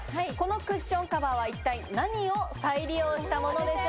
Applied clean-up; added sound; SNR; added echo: none; none; none; none.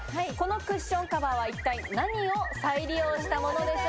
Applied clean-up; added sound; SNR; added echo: none; Bird; 13 dB; none.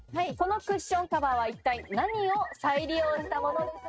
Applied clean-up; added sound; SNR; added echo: neural mask model RNNoise.